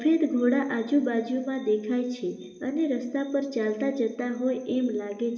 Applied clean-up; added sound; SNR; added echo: none; none; none; reverberation time 1.6 s.